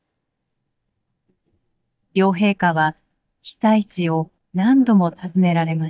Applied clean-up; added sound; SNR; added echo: neural mask model DeepFilterNet 3.